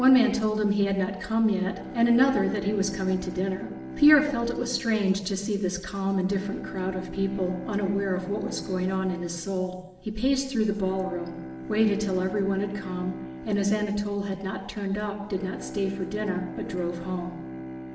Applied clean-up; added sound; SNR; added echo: none; Bowed string instrument; 13 dB; reverberation time 0.9 s.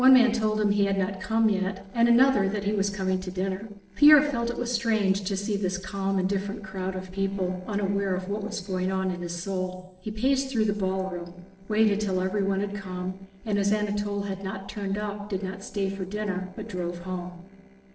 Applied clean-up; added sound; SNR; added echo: neural separator model SepFormer DNS4.